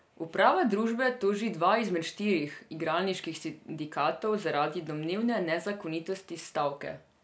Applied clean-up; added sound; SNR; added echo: none; none; none; none.